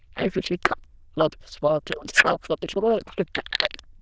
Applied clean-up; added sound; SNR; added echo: neural diffusion model UNIVERSE++.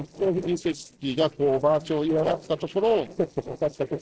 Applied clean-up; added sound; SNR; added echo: neural separator model SepFormer DNS4.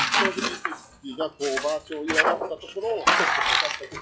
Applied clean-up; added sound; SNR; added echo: classical method log-MMSE.